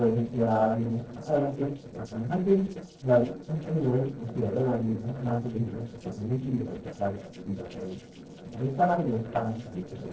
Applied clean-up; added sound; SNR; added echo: neural separator model SepFormer DNS4.